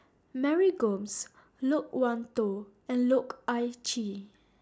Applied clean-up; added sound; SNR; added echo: none; none; none; none.